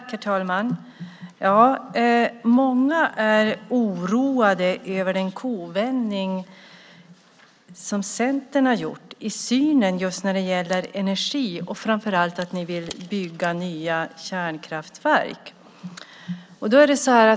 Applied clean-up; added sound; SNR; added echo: none; none; none; none.